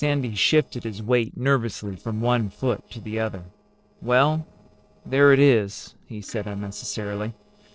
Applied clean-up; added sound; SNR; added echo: neural separator model SepFormer DNS4.